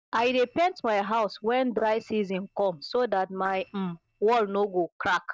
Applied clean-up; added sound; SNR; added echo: neural separator model SepFormer DNS4.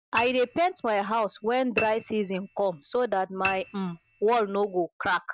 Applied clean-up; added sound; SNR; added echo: none; Piano; 12 dB; none.